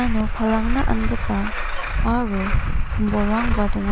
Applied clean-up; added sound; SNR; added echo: none; Truck; -3 dB; none.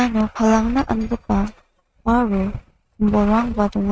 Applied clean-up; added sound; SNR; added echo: neural mask model RNNoise.